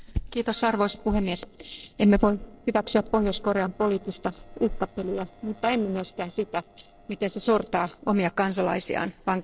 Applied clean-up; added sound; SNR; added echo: neural separator model SepFormer DNS4.